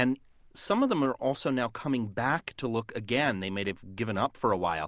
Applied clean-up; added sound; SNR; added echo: none; none; none; none.